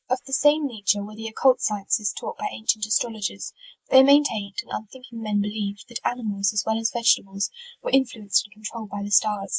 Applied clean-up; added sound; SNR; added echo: neural mask model Resemble Enhance denoiser.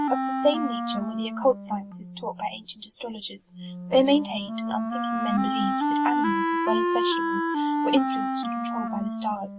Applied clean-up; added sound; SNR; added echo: none; Wind instrument, woodwind instrument; 0 dB; none.